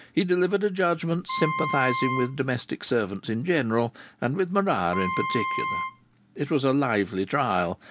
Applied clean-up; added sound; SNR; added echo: none; Wind instrument, woodwind instrument; 4 dB; none.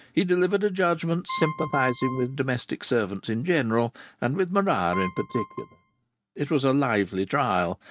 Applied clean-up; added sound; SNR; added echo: neural mask model RNNoise.